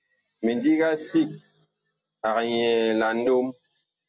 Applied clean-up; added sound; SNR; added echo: none; none; none; none.